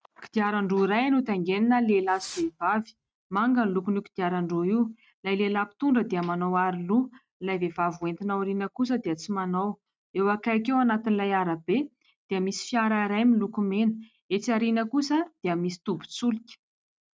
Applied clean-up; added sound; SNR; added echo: neural mask model RNNoise.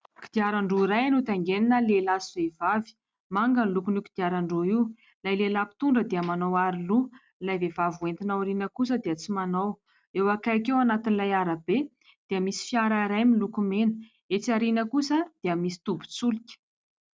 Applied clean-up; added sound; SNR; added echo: none; none; none; none.